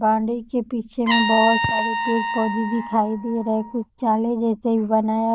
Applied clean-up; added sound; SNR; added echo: neural diffusion model UNIVERSE++.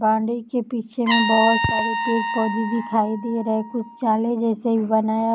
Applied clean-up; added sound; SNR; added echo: none; Trumpet; 6 dB; none.